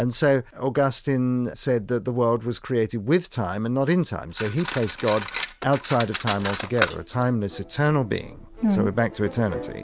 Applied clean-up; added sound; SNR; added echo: none; Cutlery, silverware; 9 dB; none.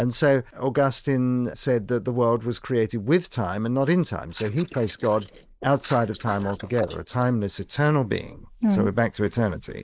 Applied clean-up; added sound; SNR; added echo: neural mask model Resemble Enhance denoiser.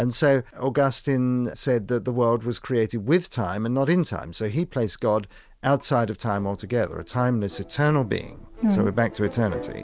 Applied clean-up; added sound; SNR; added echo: none; none; none; none.